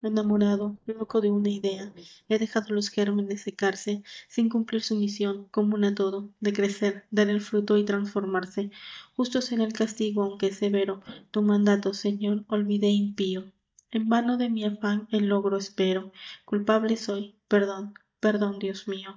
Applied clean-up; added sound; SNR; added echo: neural mask model DeepFilterNet 3.